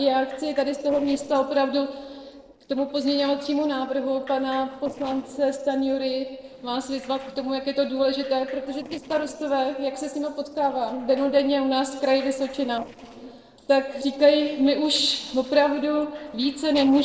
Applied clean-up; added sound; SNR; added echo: neural separator model SepFormer DNS4.